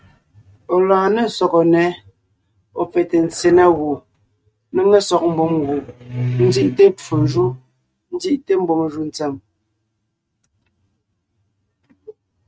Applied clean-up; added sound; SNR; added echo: neural mask model RNNoise.